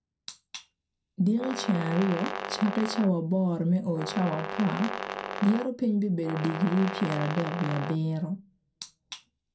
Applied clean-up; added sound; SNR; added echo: none; Brass instrument; 7 dB; reverberation time 0.2 s.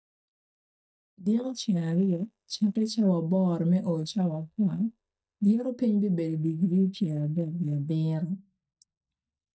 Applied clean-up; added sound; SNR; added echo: neural mask model DeepFilterNet 3.